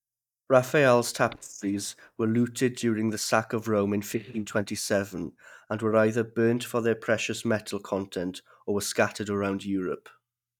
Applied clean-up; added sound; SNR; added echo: neural mask model DeepFilterNet 3.